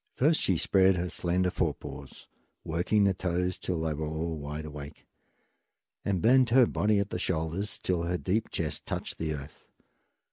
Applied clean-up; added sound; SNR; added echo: none; none; none; none.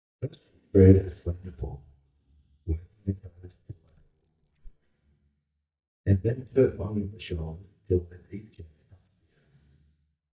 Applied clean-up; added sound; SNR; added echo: neural mask model DeepFilterNet 3.